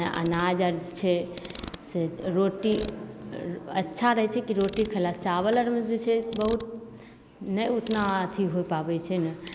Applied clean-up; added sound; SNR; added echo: none; Ratchet, pawl; 19 dB; none.